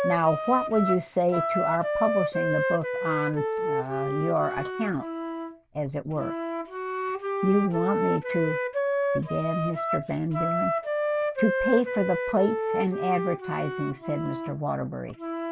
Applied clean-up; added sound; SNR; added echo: none; Wind instrument, woodwind instrument; 1 dB; none.